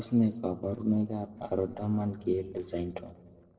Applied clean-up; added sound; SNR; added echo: neural separator model SepFormer DNS4.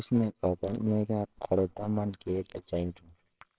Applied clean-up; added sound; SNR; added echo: neural separator model SepFormer WHAMR!.